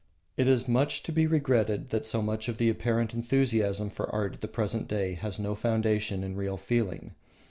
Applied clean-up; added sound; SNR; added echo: none; none; none; none.